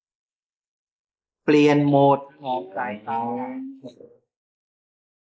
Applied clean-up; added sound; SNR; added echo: neural mask model Resemble Enhance denoiser.